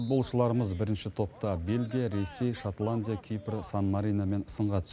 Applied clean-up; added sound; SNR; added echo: none; none; none; none.